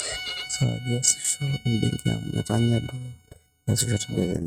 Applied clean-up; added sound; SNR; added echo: neural mask model RNNoise.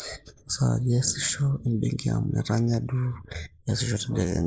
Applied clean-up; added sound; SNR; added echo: neural mask model Resemble Enhance denoiser.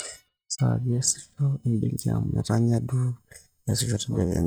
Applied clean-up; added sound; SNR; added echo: neural mask model DeepFilterNet 3.